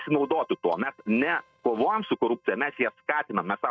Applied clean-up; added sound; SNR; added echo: neural mask model RNNoise.